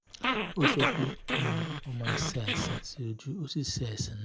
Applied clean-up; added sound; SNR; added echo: none; Growling; -3 dB; none.